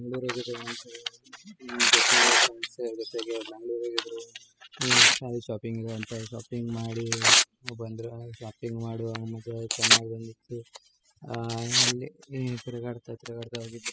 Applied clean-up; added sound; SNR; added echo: classical method spectral subtraction.